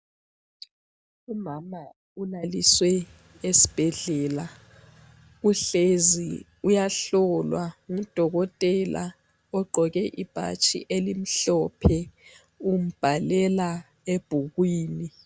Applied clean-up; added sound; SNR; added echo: none; none; none; none.